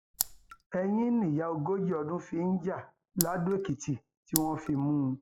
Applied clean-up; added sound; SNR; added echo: classical method log-MMSE.